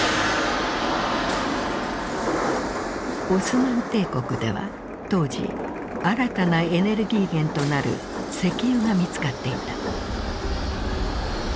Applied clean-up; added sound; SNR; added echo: none; Shatter; 19 dB; none.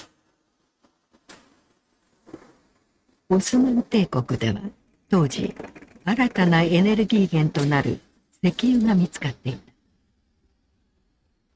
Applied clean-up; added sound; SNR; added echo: neural mask model RNNoise.